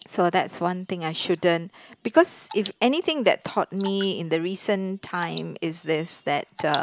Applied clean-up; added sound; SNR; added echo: none; Drip / Water; 20 dB; none.